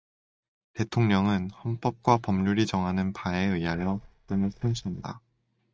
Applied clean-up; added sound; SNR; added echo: neural mask model DeepFilterNet 3.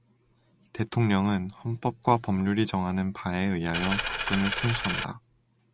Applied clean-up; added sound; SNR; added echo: none; Coin (dropping); 2 dB; none.